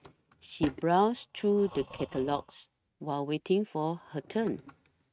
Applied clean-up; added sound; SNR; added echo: neural mask model RNNoise.